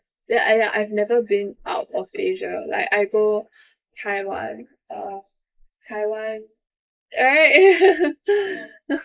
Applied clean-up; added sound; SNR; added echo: neural mask model Resemble Enhance denoiser.